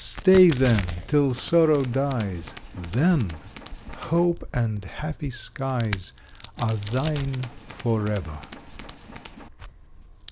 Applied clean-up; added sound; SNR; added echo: none; Tools + Crack; 12 dB; none.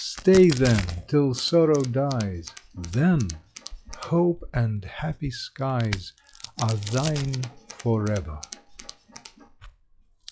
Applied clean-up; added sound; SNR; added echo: classical method log-MMSE.